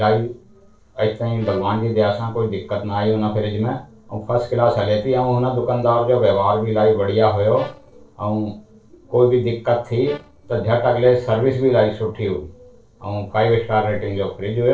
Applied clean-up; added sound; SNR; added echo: neural separator model SepFormer DNS4.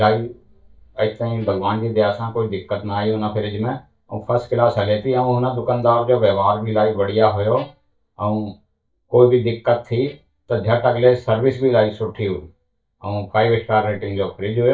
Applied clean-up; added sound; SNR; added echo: neural mask model DeepFilterNet 3.